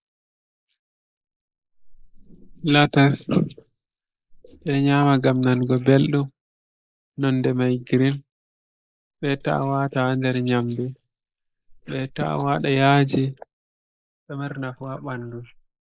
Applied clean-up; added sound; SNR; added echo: neural mask model Resemble Enhance denoiser.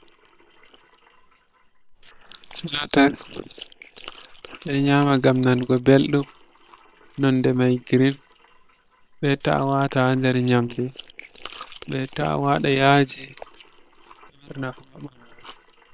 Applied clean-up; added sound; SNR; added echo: neural separator model SepFormer WHAM!.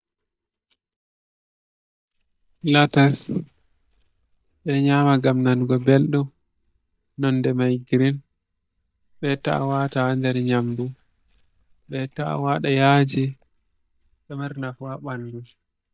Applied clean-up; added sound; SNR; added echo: neural mask model DeepFilterNet 3.